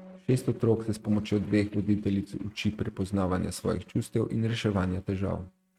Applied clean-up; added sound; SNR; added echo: neural mask model RNNoise.